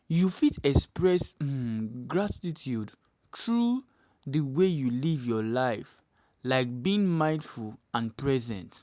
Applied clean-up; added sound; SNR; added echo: none; none; none; none.